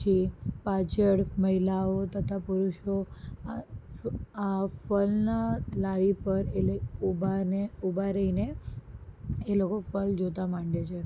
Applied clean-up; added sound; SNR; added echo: none; none; none; none.